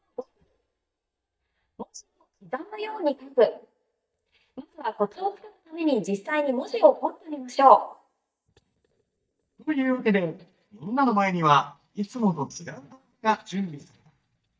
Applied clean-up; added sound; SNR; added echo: neural mask model DeepFilterNet 3.